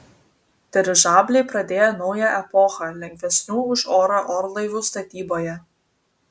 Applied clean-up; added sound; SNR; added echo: none; none; none; none.